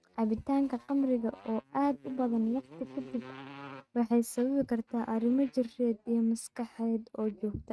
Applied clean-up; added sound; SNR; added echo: neural mask model RNNoise.